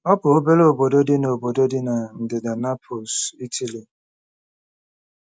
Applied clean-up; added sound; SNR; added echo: none; none; none; none.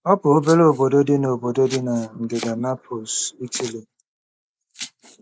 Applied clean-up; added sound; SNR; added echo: neural mask model Resemble Enhance denoiser.